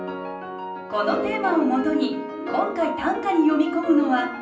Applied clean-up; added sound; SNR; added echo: none; none; none; reverberation time 0.6 s.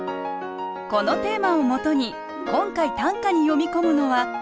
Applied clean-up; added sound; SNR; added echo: none; none; none; none.